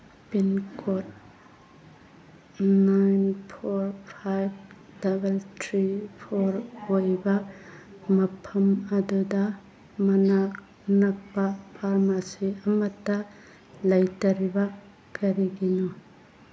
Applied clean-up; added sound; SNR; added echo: none; none; none; none.